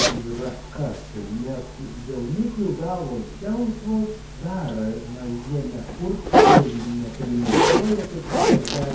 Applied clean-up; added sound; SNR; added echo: none; Zipper (clothing); -3 dB; reverberation time 0.6 s.